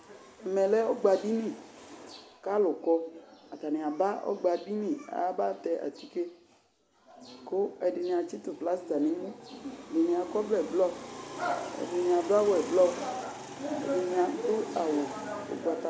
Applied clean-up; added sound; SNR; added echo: none; none; none; none.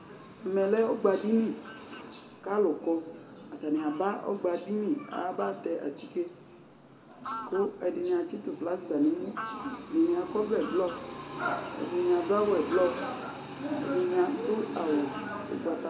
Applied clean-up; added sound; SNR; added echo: none; Fowl; 17 dB; reverberation time 1.1 s.